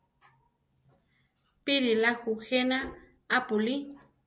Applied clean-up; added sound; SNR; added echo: none; none; none; none.